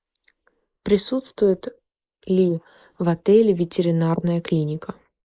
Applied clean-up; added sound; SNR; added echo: neural mask model Resemble Enhance denoiser.